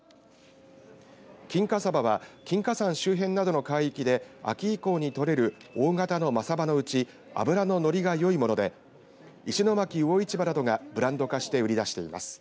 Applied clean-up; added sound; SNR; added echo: none; none; none; none.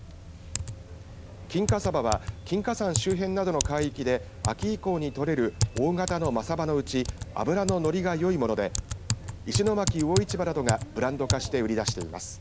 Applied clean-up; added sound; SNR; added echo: none; Typing; 5 dB; none.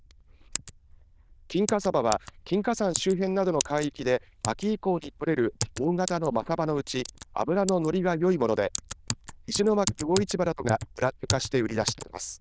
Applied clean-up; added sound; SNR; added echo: neural diffusion model UNIVERSE++.